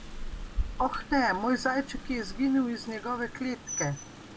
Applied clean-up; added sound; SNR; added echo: none; Rain; 7 dB; none.